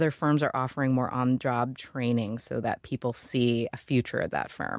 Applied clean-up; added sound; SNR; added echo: none; none; none; none.